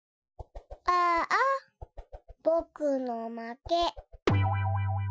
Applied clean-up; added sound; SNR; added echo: classical method Wiener filter.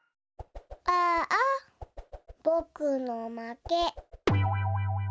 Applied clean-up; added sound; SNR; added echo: none; Whoosh, swoosh, swish; 19 dB; none.